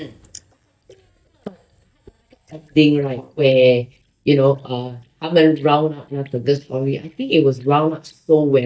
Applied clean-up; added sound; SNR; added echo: neural mask model DeepFilterNet 3.